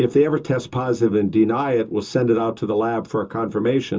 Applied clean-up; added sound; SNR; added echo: none; none; none; reverberation time 0.2 s.